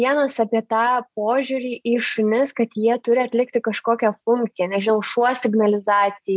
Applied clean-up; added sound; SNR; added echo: none; none; none; none.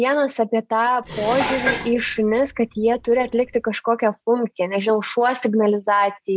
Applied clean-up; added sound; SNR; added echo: none; Dishes, pots, and pans; 9 dB; none.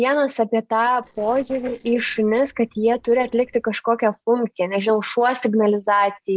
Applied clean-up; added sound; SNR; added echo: neural separator model SepFormer DNS4.